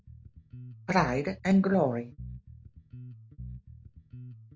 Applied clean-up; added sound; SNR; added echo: none; Bass guitar; 14 dB; none.